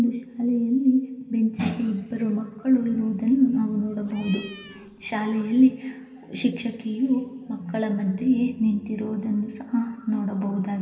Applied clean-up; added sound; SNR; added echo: none; Cat; 19 dB; reverberation time 2.0 s.